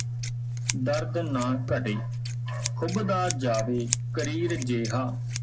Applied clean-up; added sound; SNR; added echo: none; Scissors; 0 dB; reverberation time 0.2 s.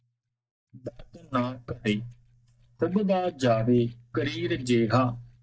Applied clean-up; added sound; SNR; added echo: neural mask model DeepFilterNet 3.